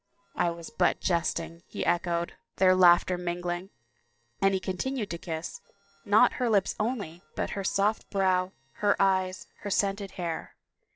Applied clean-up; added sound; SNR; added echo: neural separator model SepFormer DNS4.